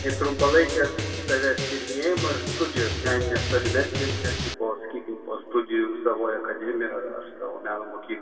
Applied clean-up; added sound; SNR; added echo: none; Drum; 6 dB; reverberation time 1.9 s.